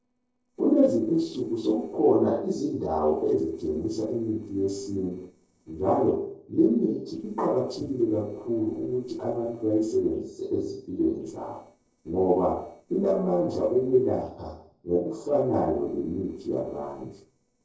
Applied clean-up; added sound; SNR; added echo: neural separator model SepFormer DNS4.